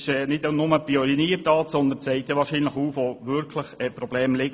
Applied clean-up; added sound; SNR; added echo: none; none; none; none.